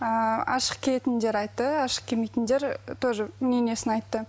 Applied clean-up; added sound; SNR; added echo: none; none; none; none.